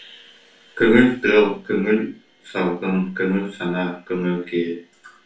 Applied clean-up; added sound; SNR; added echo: none; none; none; reverberation time 0.3 s.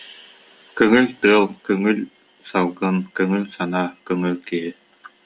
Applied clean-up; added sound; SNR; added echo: none; none; none; none.